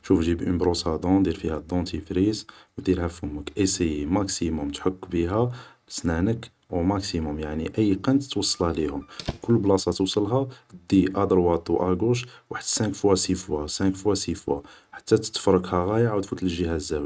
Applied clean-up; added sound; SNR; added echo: neural mask model RNNoise.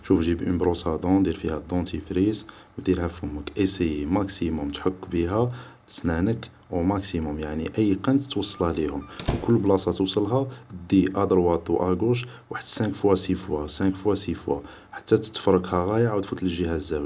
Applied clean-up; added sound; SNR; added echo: none; Squeak; 12 dB; none.